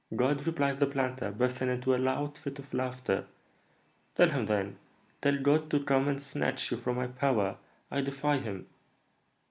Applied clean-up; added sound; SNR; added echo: none; none; none; none.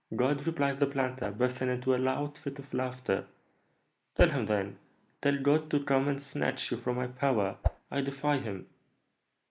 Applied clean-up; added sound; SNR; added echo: neural mask model Resemble Enhance denoiser.